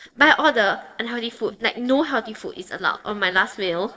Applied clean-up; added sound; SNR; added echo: neural separator model SepFormer DNS4.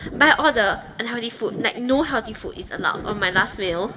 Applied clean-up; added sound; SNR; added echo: none; Wind; 20 dB; reverberation time 1.1 s.